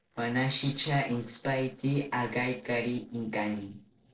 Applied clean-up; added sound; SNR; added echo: neural separator model SepFormer DNS4.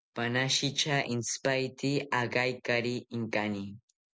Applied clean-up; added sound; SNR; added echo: none; none; none; none.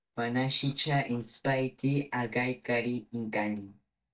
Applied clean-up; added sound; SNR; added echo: neural mask model DeepFilterNet 3.